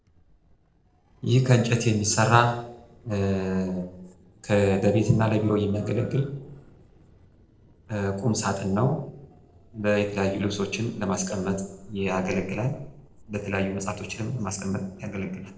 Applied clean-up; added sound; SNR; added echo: neural separator model SepFormer DNS4.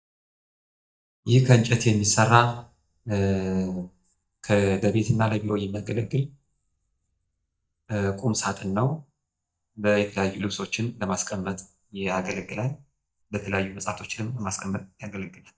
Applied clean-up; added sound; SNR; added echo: neural mask model DeepFilterNet 3.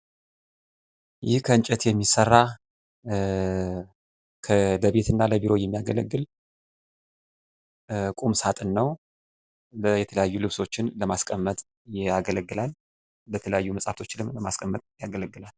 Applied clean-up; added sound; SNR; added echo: none; none; none; none.